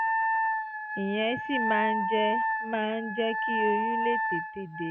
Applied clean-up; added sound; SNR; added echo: none; Wind instrument, woodwind instrument; -2 dB; none.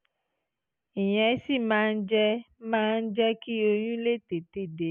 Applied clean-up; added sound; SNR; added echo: none; none; none; none.